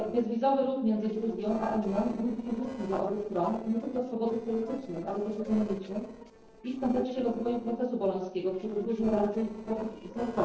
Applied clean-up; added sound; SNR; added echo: neural separator model SepFormer DNS4.